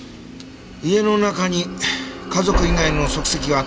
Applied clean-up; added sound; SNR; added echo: none; none; none; none.